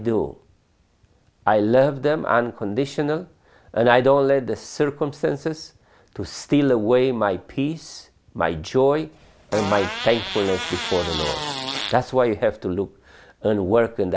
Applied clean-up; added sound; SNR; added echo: none; Fart; 7 dB; none.